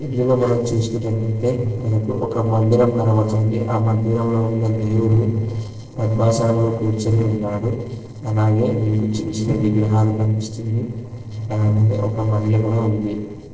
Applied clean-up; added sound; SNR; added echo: neural separator model SepFormer DNS4.